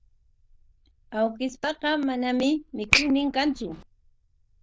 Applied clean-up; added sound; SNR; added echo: neural diffusion model UNIVERSE++.